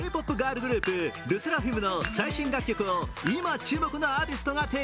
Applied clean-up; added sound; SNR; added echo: none; Dishes, pots, and pans; 14 dB; none.